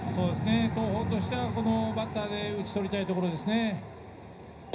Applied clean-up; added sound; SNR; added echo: none; none; none; reverberation time 0.5 s.